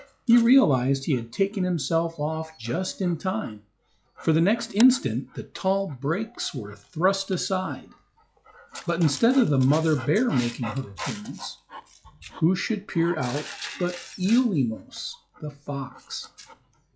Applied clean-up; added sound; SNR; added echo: classical method log-MMSE.